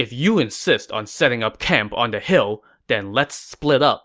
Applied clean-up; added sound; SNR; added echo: none; none; none; none.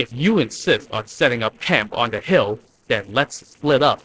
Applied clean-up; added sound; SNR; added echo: neural separator model SepFormer DNS4.